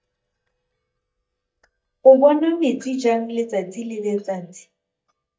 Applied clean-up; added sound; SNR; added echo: neural mask model DeepFilterNet 3.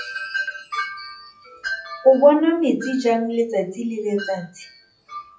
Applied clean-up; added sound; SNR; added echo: classical method WPE with log-MMSE.